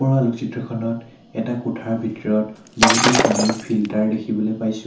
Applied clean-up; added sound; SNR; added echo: none; Shatter; -2 dB; reverberation time 0.9 s.